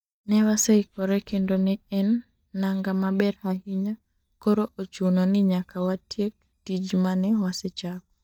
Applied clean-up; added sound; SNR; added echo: neural mask model DeepFilterNet 3.